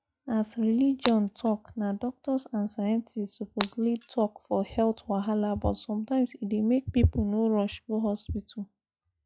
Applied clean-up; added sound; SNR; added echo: classical method log-MMSE.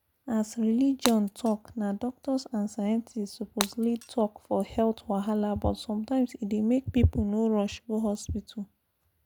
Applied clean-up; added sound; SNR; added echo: none; Shatter; 12 dB; none.